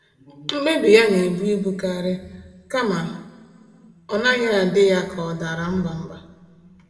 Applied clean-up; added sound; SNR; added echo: none; none; none; reverberation time 1.2 s.